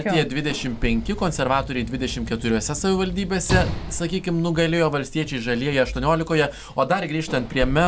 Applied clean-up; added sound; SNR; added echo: none; Sliding door / Slam; 9 dB; none.